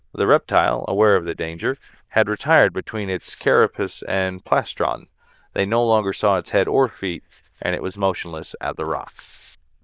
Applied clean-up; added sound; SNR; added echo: neural diffusion model UNIVERSE++.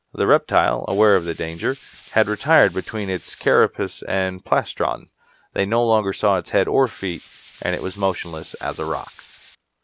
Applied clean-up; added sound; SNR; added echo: none; Tools; 20 dB; none.